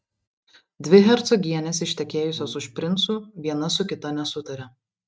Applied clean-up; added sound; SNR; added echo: neural mask model RNNoise.